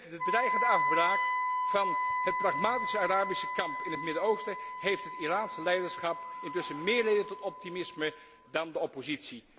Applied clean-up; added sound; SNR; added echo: none; Wind instrument, woodwind instrument; 1 dB; none.